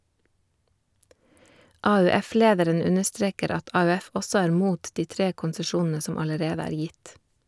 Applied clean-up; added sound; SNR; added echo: none; none; none; none.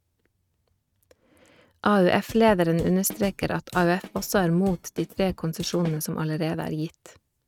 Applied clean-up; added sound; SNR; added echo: neural mask model RNNoise.